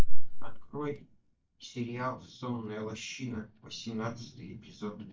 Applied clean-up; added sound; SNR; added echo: neural mask model DeepFilterNet 3.